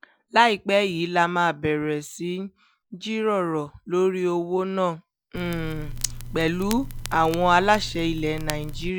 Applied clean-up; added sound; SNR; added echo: none; Crackle; 9 dB; none.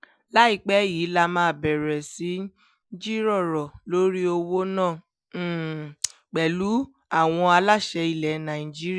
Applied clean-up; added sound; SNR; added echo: none; none; none; none.